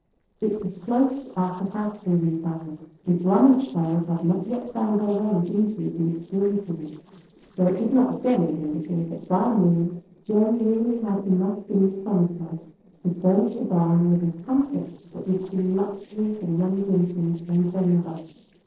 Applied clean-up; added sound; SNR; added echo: neural separator model SepFormer DNS4.